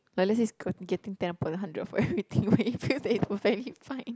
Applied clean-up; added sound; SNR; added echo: none; none; none; none.